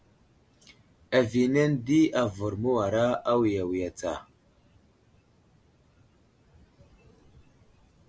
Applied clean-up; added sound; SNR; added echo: none; none; none; none.